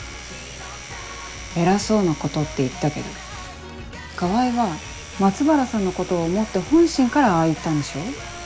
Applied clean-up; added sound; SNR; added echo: none; Domestic sounds, home sounds; 17 dB; none.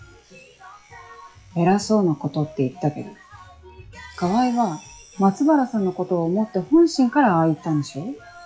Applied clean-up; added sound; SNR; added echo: classical method log-MMSE.